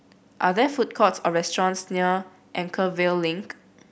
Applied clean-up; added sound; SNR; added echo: none; none; none; none.